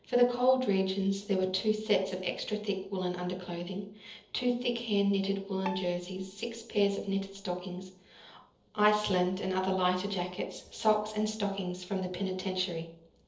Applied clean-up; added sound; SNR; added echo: neural separator model SepFormer DNS4.